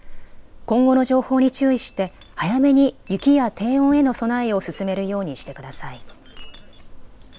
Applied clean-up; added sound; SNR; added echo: none; Chink, clink; 18 dB; none.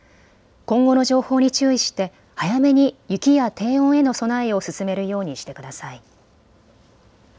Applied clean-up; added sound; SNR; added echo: none; none; none; none.